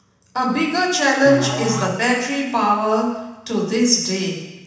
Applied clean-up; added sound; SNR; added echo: none; Musical instrument; 11 dB; reverberation time 1.1 s.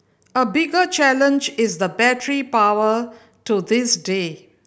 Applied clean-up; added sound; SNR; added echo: none; none; none; none.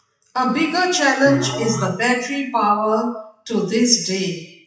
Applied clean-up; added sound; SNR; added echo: classical method WPE with log-MMSE.